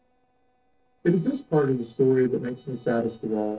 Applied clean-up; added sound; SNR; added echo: neural separator model SepFormer DNS4.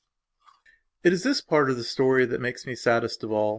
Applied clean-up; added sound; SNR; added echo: none; none; none; none.